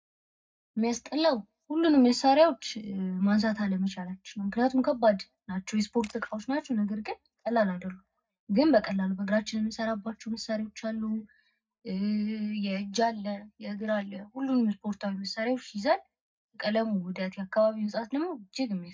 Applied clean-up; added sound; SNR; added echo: neural mask model DeepFilterNet 3.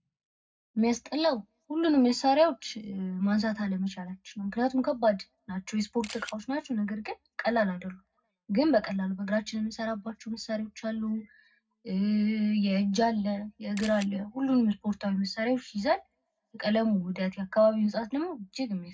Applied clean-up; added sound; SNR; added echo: none; Camera; 13 dB; reverberation time 0.3 s.